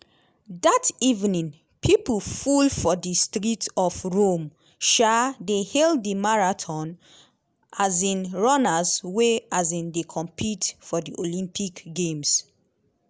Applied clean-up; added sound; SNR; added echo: none; none; none; none.